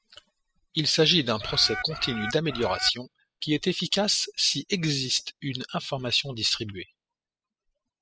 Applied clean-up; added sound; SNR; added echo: classical method spectral subtraction.